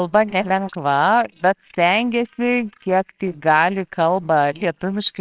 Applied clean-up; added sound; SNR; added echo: neural separator model SepFormer WHAMR!.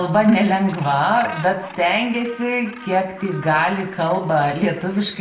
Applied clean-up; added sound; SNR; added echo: none; Gull, seagull; 18 dB; reverberation time 0.6 s.